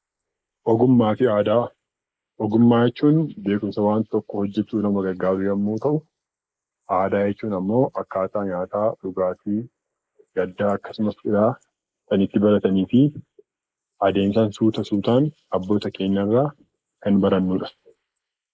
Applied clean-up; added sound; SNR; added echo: neural mask model Resemble Enhance denoiser.